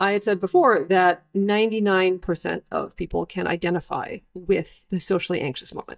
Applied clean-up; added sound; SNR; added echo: neural mask model DeepFilterNet 3.